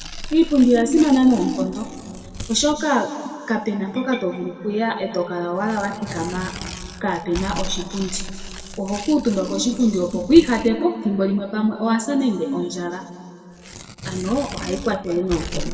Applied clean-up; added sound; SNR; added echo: none; Tearing; 14 dB; reverberation time 2.1 s.